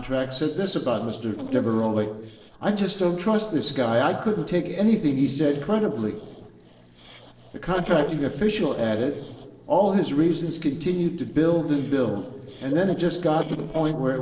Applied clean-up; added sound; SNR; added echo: neural separator model SepFormer DNS4.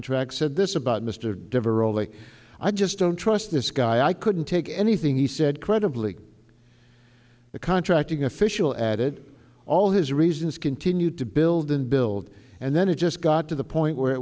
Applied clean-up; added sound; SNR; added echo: none; none; none; none.